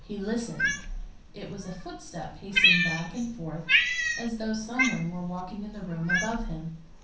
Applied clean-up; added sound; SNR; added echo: none; Cat; -4 dB; reverberation time 0.6 s.